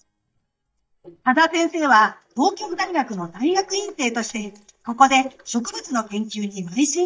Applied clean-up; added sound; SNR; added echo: neural mask model DeepFilterNet 3.